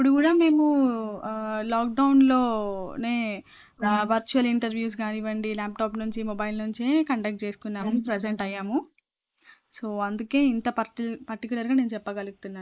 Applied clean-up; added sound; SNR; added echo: neural mask model Resemble Enhance denoiser.